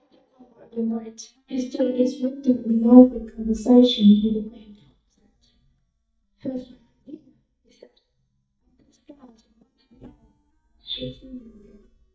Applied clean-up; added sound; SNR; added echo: neural mask model DeepFilterNet 3.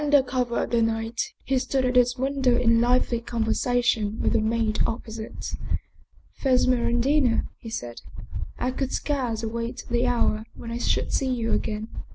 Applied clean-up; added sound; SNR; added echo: none; none; none; none.